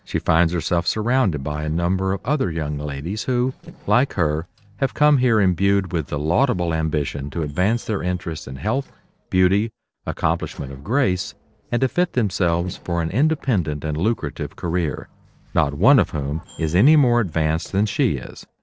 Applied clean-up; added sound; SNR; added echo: neural separator model SepFormer DNS4.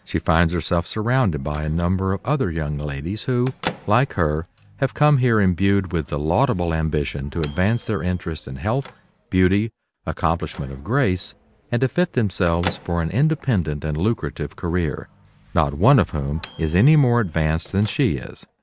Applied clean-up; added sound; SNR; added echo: none; Microwave oven / Bell; 19 dB; none.